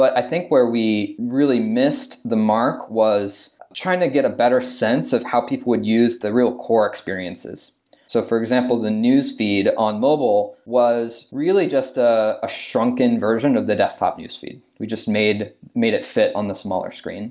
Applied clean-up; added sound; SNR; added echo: none; none; none; none.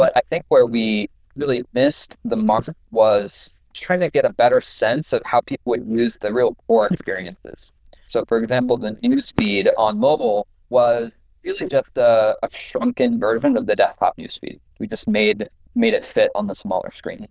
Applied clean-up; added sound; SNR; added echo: neural diffusion model UNIVERSE++.